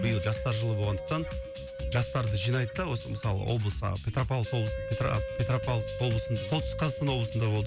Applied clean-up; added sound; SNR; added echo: none; Wind instrument, woodwind instrument; 10 dB; none.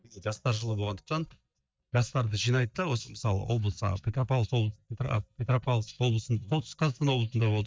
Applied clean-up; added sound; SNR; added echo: neural mask model DeepFilterNet 3.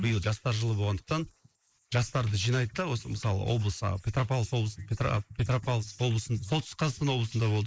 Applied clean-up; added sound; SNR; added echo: neural mask model Resemble Enhance denoiser.